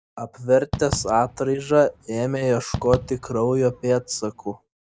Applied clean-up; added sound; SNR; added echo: none; Fireworks; 12 dB; none.